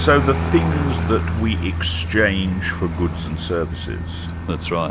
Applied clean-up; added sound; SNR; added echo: none; Aircraft; 2 dB; none.